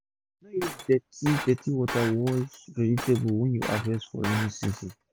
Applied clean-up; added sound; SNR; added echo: none; Shatter; 10 dB; none.